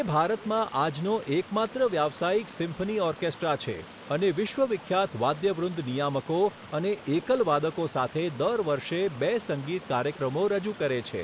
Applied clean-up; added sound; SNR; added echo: none; Stream; 17 dB; none.